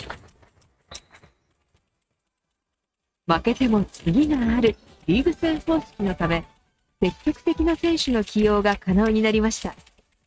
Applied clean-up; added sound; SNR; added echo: neural mask model RNNoise.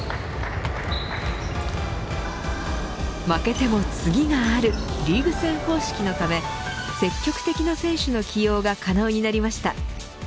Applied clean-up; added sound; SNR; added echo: none; none; none; none.